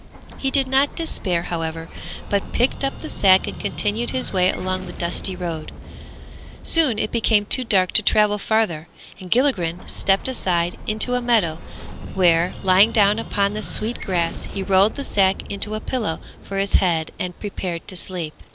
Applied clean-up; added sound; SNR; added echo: none; Explosion; 13 dB; none.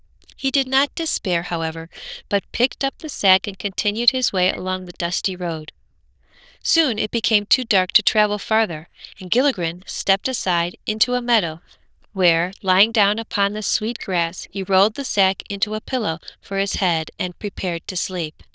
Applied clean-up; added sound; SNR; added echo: neural diffusion model UNIVERSE++.